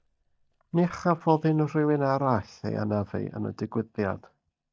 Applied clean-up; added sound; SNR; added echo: neural mask model DeepFilterNet 3.